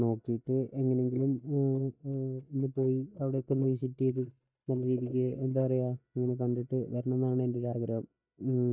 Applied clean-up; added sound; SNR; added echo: neural mask model DeepFilterNet 3.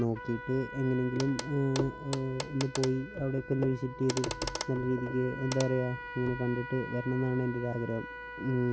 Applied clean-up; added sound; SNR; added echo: none; Clock + Trumpet; 9 dB; none.